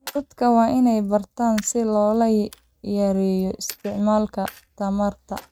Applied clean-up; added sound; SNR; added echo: neural mask model RNNoise.